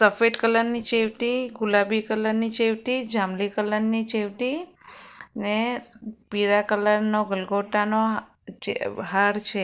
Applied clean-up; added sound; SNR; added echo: neural separator model SepFormer DNS4.